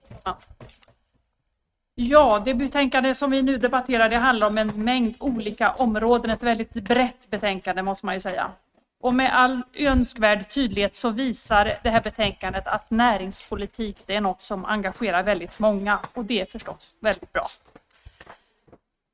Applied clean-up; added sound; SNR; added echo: neural mask model RNNoise.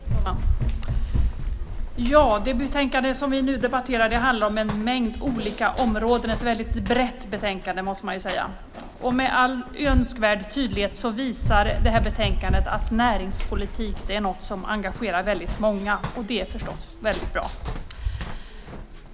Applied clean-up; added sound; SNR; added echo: none; Run; 3 dB; none.